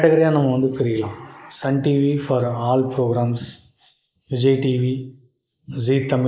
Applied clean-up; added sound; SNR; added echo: neural mask model Resemble Enhance denoiser.